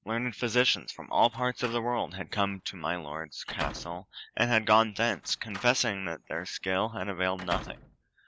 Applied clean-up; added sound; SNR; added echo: none; Slam; 15 dB; none.